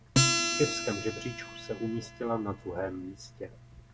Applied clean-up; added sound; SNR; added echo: none; Acoustic guitar; -2 dB; none.